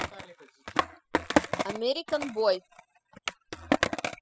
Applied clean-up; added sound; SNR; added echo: classical method spectral subtraction.